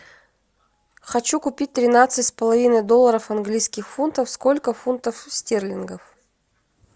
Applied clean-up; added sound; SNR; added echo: none; none; none; none.